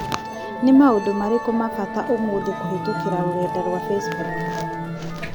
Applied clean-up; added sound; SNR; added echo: none; Musical instrument; 5 dB; none.